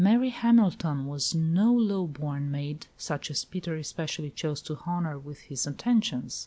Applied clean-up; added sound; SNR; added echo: none; none; none; none.